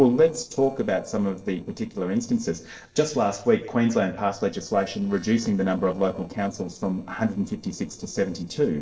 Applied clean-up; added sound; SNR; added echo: neural separator model SepFormer DNS4.